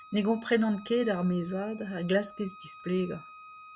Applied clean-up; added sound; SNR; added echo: none; Wind instrument, woodwind instrument; 20 dB; none.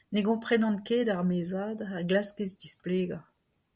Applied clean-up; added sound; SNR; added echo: none; none; none; none.